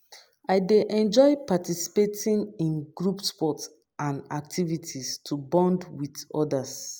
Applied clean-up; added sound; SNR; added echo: none; none; none; none.